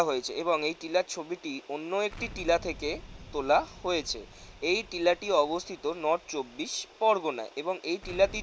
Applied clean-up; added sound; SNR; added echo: none; Explosion; 19 dB; none.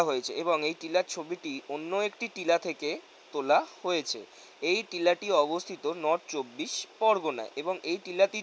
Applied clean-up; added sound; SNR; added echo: none; none; none; none.